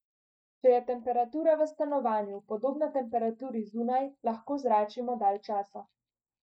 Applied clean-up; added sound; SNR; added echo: neural mask model DeepFilterNet 3.